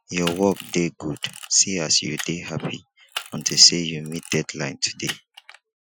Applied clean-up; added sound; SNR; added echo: classical method Wiener filter.